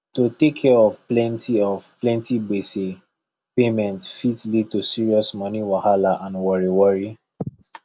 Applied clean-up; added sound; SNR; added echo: none; none; none; none.